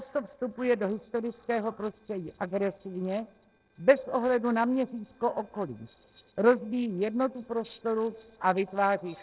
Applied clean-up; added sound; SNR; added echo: neural separator model SepFormer DNS4.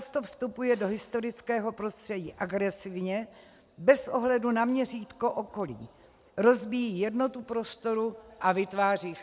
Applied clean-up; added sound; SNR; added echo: none; none; none; none.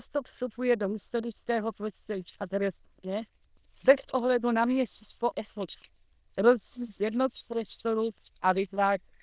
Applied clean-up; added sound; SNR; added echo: neural diffusion model UNIVERSE++.